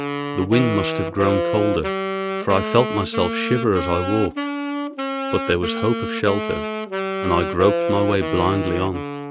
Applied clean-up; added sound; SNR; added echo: none; Wind instrument, woodwind instrument; 2 dB; none.